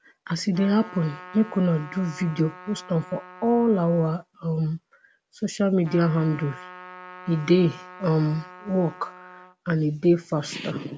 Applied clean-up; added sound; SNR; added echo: none; Trumpet; 19 dB; none.